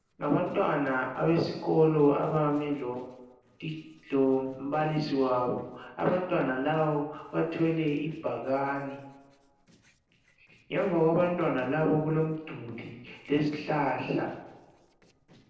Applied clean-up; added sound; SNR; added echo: neural separator model SepFormer DNS4.